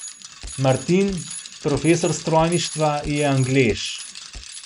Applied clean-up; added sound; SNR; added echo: none; Bicycle; 14 dB; none.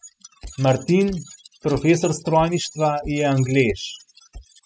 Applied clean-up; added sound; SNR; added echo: classical method spectral subtraction.